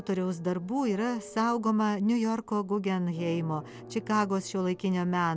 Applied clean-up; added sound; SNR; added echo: none; none; none; none.